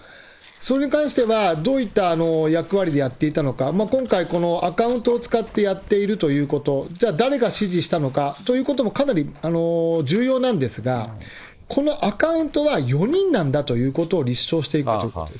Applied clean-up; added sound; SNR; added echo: neural mask model Resemble Enhance denoiser.